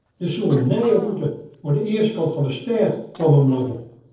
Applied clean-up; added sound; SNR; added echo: neural separator model SepFormer DNS4.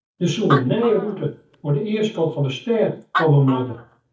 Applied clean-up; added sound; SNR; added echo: neural mask model DeepFilterNet 3.